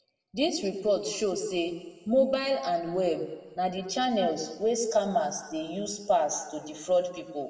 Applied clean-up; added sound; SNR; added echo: none; none; none; reverberation time 1.4 s.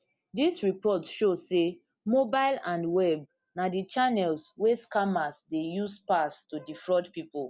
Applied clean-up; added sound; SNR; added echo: none; none; none; none.